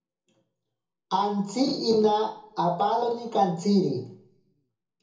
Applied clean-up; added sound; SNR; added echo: none; none; none; reverberation time 0.7 s.